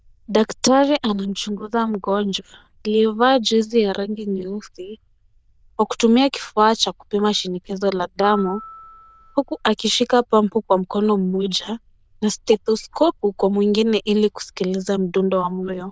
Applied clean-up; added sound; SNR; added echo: neural diffusion model UNIVERSE++.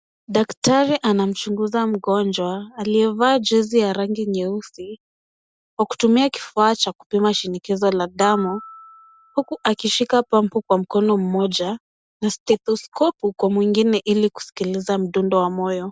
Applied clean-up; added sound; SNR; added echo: none; Glockenspiel; 18 dB; none.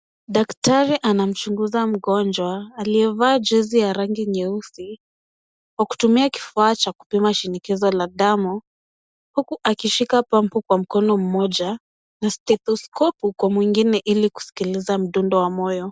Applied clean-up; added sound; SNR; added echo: none; none; none; none.